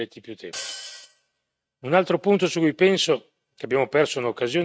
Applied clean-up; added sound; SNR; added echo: neural mask model RNNoise.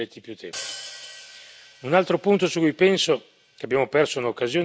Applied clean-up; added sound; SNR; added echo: none; Hi-hat; 18 dB; none.